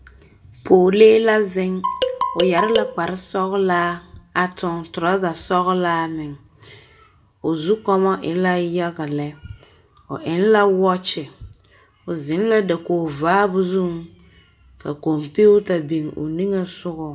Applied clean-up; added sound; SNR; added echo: none; Marimba, xylophone; 3 dB; reverberation time 0.2 s.